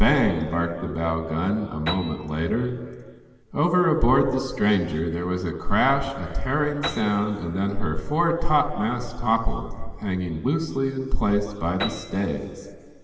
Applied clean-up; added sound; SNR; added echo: none; Piano; 18 dB; reverberation time 2.0 s.